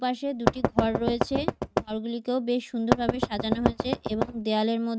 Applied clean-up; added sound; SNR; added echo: neural mask model RNNoise.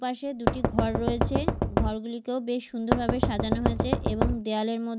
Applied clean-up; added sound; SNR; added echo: none; Knock; -4 dB; none.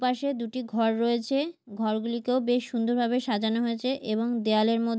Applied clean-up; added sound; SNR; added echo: none; none; none; none.